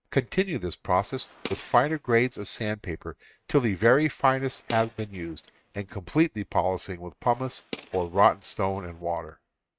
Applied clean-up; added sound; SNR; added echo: neural mask model RNNoise.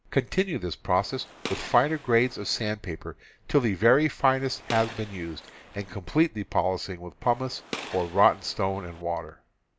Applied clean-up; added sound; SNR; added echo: none; Gunshot, gunfire; 15 dB; none.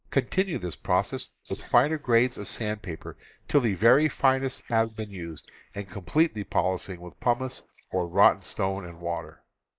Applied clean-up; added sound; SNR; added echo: neural mask model Resemble Enhance denoiser.